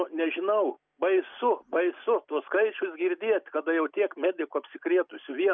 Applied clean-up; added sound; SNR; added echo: none; none; none; none.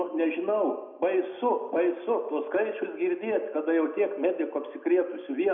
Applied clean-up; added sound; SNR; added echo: none; none; none; reverberation time 0.8 s.